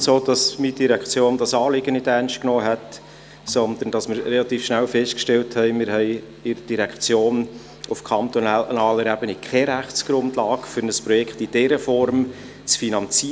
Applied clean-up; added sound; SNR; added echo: none; none; none; none.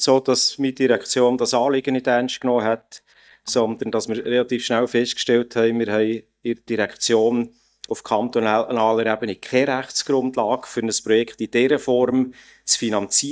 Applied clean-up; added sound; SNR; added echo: neural mask model DeepFilterNet 3.